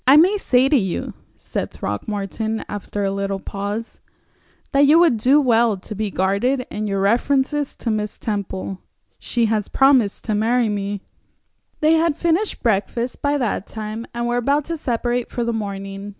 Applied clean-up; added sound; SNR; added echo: none; none; none; none.